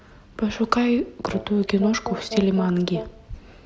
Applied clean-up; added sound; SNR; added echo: none; Brass instrument; 11 dB; none.